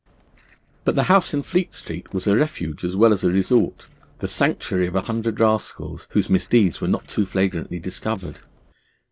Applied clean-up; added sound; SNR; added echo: neural separator model SepFormer DNS4.